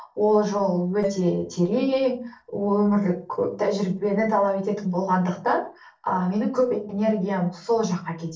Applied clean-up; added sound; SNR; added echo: neural separator model SepFormer DNS4.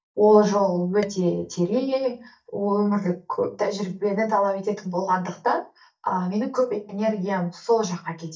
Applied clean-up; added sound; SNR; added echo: neural mask model DeepFilterNet 3.